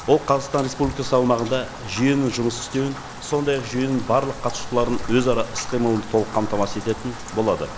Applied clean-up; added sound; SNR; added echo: none; Rain; 9 dB; none.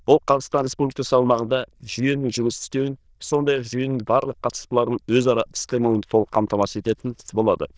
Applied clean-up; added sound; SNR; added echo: neural diffusion model UNIVERSE++.